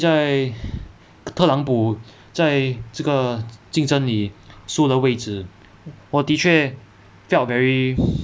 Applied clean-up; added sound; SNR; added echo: none; none; none; none.